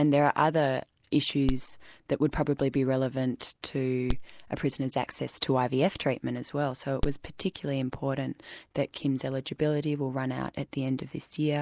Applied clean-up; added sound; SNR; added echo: none; Crack; 7 dB; none.